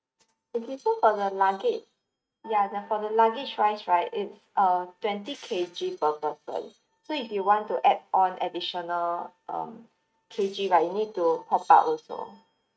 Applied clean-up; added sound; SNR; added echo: neural mask model RNNoise.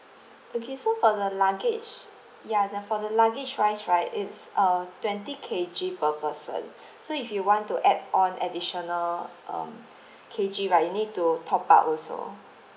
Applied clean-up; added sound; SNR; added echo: none; none; none; none.